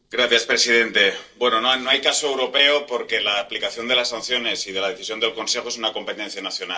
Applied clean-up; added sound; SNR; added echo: neural separator model SepFormer DNS4.